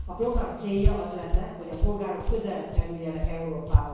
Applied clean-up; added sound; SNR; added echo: none; Walk, footsteps; -4 dB; reverberation time 1.0 s.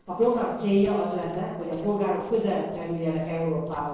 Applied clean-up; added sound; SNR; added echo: neural separator model SepFormer DNS4.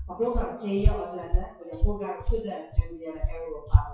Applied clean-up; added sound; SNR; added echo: classical method WPE with log-MMSE.